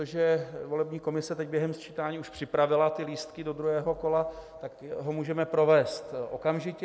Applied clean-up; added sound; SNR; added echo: none; none; none; none.